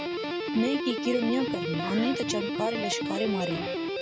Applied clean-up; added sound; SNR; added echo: none; Guitar; 1 dB; none.